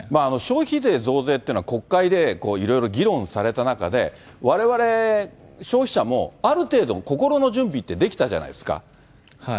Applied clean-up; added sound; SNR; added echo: none; none; none; none.